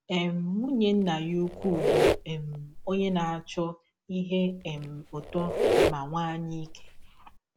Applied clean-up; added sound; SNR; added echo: none; Squeak; 0 dB; none.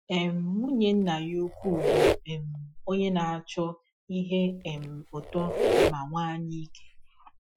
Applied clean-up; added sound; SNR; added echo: classical method Wiener filter.